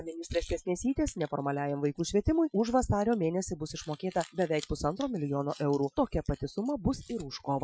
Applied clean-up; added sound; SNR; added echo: classical method Wiener filter.